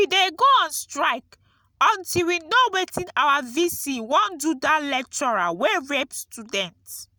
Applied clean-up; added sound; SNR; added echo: none; none; none; none.